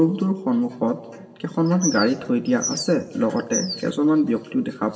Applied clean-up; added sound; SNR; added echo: none; Bird vocalization, bird call, bird song; 9 dB; reverberation time 3.0 s.